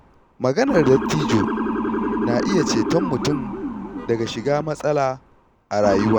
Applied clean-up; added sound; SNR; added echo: none; Motor vehicle (road) / Siren; 4 dB; none.